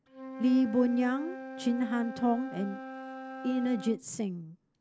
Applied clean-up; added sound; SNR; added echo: none; Wind instrument, woodwind instrument; 12 dB; none.